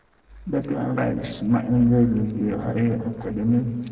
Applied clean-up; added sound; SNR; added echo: neural separator model SepFormer DNS4.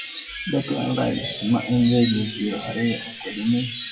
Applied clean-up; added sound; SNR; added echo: classical method WPE with log-MMSE.